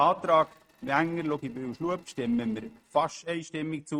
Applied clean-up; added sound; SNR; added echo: neural mask model RNNoise.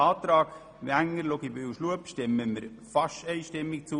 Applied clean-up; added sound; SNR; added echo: none; none; none; none.